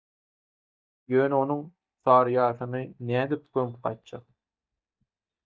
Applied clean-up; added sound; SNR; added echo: neural mask model DeepFilterNet 3.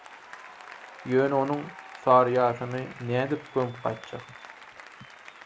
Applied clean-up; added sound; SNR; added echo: none; Applause; 18 dB; none.